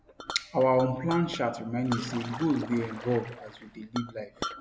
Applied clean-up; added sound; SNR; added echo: none; Splash, splatter + Chink, clink; 12 dB; none.